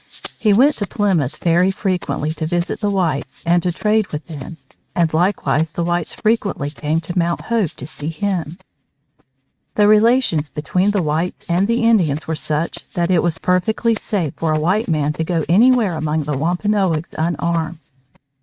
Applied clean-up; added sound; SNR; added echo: neural mask model RNNoise.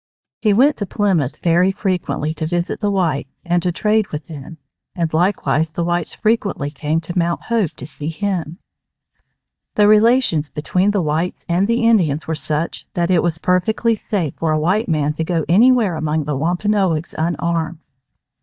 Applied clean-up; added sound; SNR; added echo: neural mask model DeepFilterNet 3.